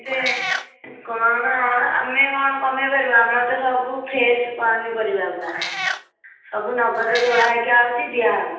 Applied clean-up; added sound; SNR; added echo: none; Meow; 6 dB; reverberation time 0.9 s.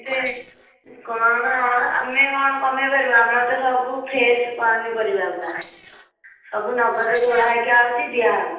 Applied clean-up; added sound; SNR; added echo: neural separator model SepFormer DNS4.